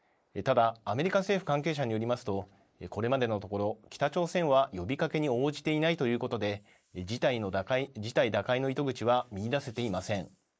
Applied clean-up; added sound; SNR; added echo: neural mask model Resemble Enhance denoiser.